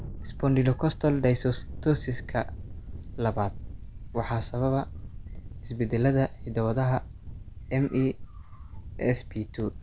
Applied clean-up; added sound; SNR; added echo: none; Thunder; 10 dB; none.